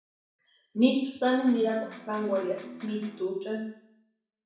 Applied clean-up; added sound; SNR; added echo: none; Electric guitar; 15 dB; reverberation time 0.7 s.